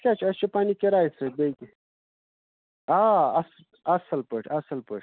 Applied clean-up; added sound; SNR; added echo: none; none; none; none.